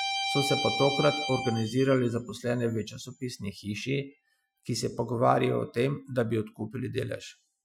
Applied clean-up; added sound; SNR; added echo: classical method Wiener filter.